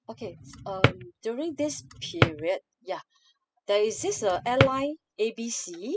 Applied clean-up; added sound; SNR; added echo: classical method spectral subtraction.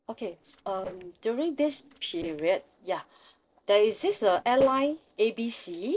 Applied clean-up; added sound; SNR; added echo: neural separator model SepFormer DNS4.